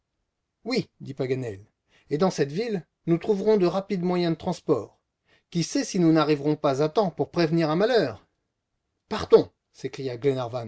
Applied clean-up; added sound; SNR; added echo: none; none; none; none.